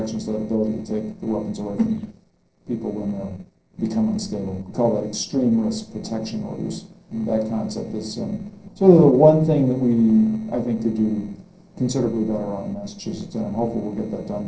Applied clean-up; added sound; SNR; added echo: neural separator model SepFormer DNS4.